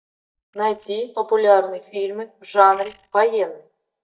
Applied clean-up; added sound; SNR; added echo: neural mask model DeepFilterNet 3.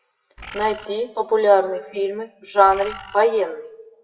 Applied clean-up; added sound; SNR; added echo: classical method WPE with log-MMSE.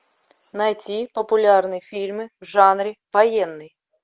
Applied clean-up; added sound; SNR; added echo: none; none; none; none.